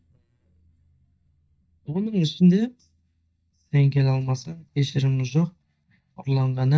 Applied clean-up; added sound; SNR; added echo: neural mask model DeepFilterNet 3.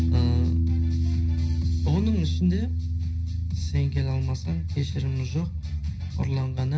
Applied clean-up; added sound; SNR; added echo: none; Piano; -2 dB; reverberation time 0.5 s.